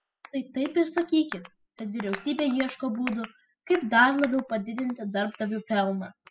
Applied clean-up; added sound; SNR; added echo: classical method spectral subtraction.